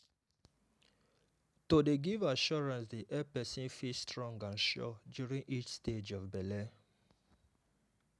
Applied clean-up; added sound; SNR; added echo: none; none; none; none.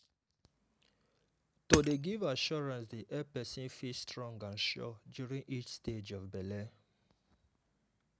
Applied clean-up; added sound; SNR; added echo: none; Hammer; -1 dB; none.